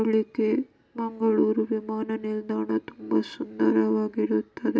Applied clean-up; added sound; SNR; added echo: none; none; none; none.